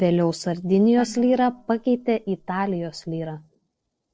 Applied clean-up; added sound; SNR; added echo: neural separator model SepFormer DNS4.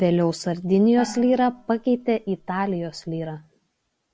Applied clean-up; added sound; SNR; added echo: none; Gong; 18 dB; none.